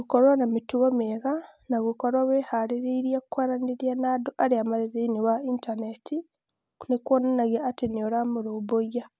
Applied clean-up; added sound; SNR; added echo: none; none; none; none.